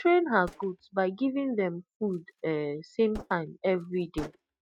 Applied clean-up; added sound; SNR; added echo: neural mask model RNNoise.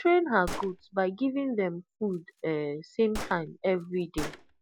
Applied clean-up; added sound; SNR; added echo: none; Gunshot, gunfire; 14 dB; none.